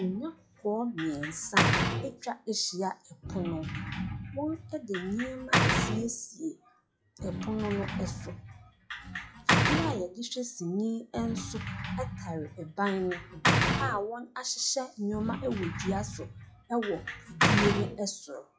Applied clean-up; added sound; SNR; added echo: classical method WPE with log-MMSE.